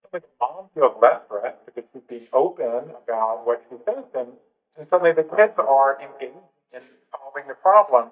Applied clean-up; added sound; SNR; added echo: neural mask model DeepFilterNet 3.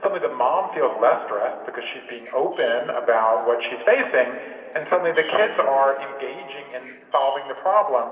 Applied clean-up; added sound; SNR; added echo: neural separator model SepFormer DNS4.